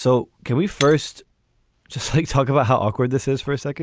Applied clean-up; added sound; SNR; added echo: none; Shatter; 19 dB; none.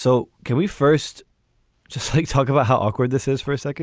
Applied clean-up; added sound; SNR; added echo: none; none; none; none.